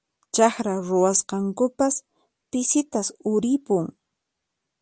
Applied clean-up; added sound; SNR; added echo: none; none; none; none.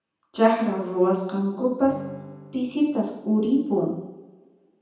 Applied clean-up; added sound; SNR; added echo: none; Acoustic guitar / Strum; 19 dB; reverberation time 0.9 s.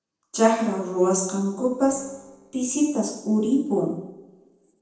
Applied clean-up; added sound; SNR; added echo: neural separator model SepFormer DNS4.